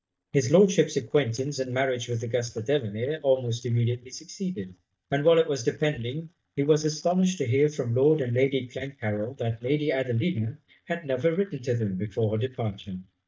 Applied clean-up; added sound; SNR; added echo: neural mask model DeepFilterNet 3.